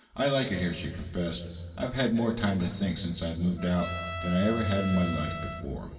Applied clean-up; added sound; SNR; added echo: none; Trumpet; 11 dB; reverberation time 2.2 s.